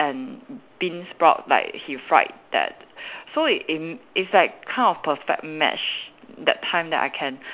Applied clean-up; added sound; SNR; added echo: none; none; none; none.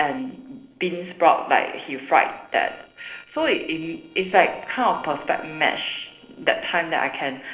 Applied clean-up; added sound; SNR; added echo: neural separator model SepFormer DNS4.